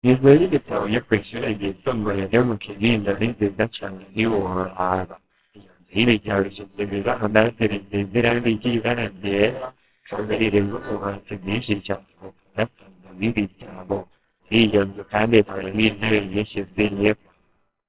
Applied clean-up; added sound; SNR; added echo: neural separator model SepFormer WHAMR!.